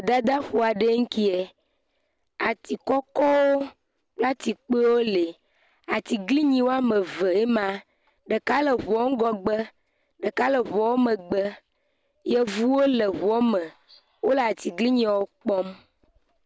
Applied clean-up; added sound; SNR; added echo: none; none; none; none.